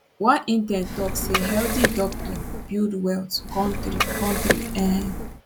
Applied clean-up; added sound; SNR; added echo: none; Liquid; 1 dB; none.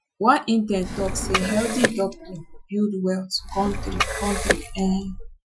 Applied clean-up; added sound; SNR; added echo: classical method Wiener filter.